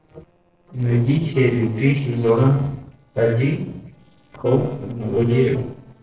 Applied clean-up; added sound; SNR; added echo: neural separator model SepFormer DNS4.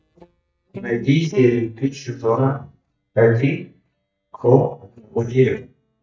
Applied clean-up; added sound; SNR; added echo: neural mask model DeepFilterNet 3.